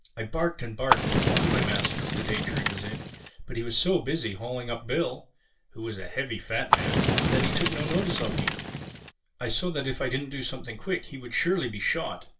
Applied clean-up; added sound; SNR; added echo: none; Fire; -4 dB; reverberation time 0.2 s.